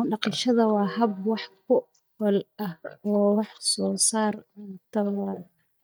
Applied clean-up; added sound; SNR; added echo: neural mask model DeepFilterNet 3.